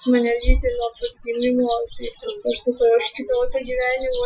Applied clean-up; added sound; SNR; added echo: classical method Wiener filter.